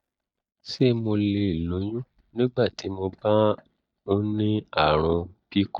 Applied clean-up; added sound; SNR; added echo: neural mask model DeepFilterNet 3.